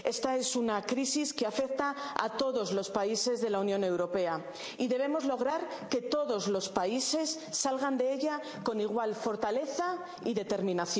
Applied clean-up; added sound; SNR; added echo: none; none; none; none.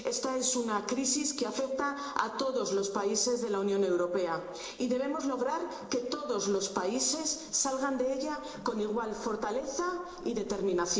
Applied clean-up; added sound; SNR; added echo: neural separator model SepFormer DNS4.